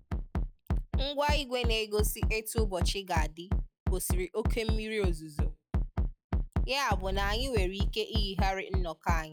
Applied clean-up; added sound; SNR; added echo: classical method log-MMSE.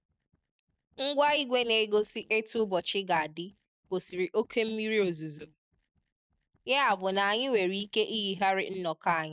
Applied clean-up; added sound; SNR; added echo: neural mask model DeepFilterNet 3.